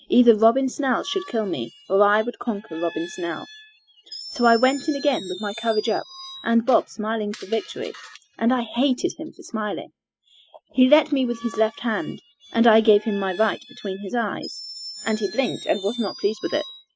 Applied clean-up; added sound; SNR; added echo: classical method spectral subtraction.